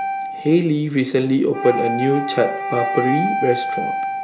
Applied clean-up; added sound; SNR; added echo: none; Wind instrument, woodwind instrument; 4 dB; none.